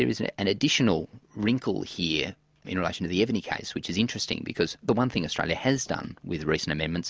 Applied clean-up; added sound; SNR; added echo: none; none; none; none.